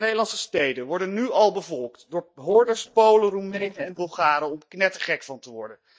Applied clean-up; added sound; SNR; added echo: neural mask model DeepFilterNet 3.